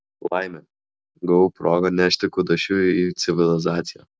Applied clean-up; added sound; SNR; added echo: none; none; none; none.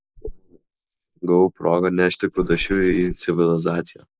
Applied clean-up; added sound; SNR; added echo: neural mask model Resemble Enhance denoiser.